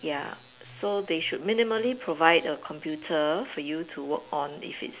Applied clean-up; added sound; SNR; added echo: none; none; none; none.